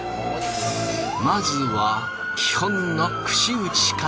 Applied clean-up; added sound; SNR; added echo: none; Motor vehicle (road) / Siren; 5 dB; none.